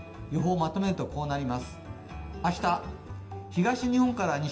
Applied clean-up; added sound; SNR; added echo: none; Microwave oven; 20 dB; reverberation time 0.8 s.